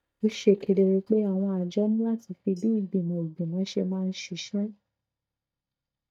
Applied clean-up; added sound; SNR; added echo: neural mask model DeepFilterNet 3.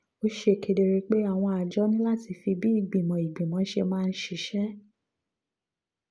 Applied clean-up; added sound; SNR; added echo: none; none; none; none.